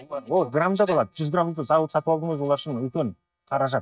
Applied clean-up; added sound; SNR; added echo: neural mask model DeepFilterNet 3.